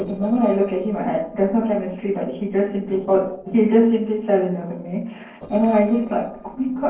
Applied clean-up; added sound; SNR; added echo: neural separator model SepFormer DNS4.